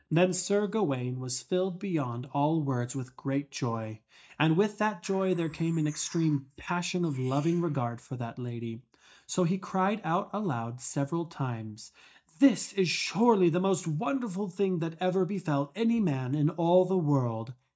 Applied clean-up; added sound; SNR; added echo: neural mask model DeepFilterNet 3.